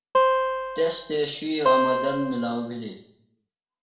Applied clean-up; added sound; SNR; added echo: none; Acoustic guitar; -4 dB; reverberation time 0.6 s.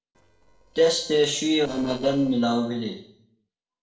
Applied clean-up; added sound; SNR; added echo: neural separator model SepFormer DNS4.